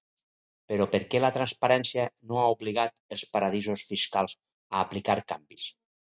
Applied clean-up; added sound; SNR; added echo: none; none; none; none.